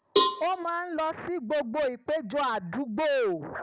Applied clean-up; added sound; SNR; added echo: none; Cowbell; 2 dB; none.